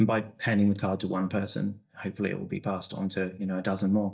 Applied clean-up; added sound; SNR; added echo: neural mask model DeepFilterNet 3.